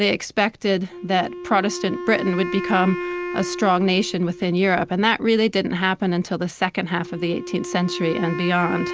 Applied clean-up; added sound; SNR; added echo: none; Wind instrument, woodwind instrument; 10 dB; none.